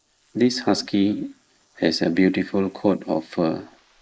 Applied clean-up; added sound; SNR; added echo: neural mask model Resemble Enhance denoiser.